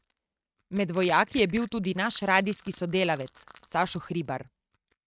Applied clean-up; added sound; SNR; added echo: neural mask model RNNoise.